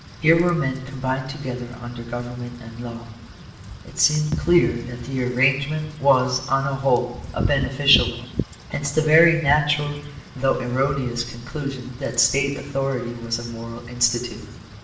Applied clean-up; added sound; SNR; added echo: none; Wind / Rain; 11 dB; reverberation time 0.8 s.